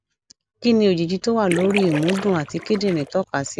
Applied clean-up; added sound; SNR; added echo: none; Splash, splatter; 10 dB; none.